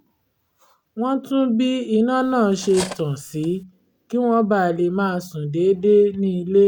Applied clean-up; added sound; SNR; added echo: none; Cutlery, silverware; 16 dB; none.